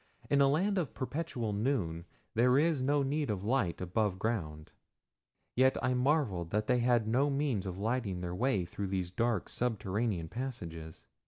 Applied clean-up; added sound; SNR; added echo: none; none; none; none.